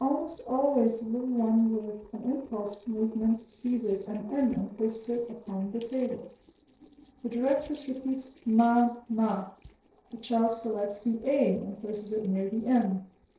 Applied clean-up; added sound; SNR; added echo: neural separator model SepFormer DNS4.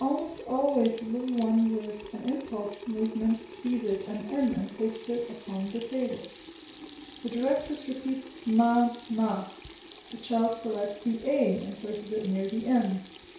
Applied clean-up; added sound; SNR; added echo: none; Sink (filling or washing) / Water tap, faucet; 17 dB; reverberation time 0.6 s.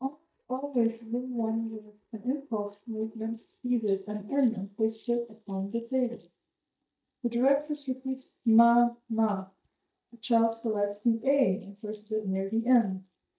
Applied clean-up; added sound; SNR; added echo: neural mask model DeepFilterNet 3.